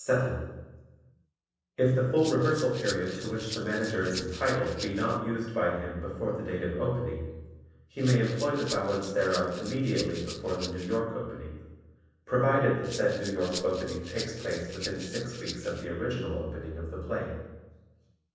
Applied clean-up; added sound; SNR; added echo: none; Rattle (instrument); 13 dB; reverberation time 1.1 s.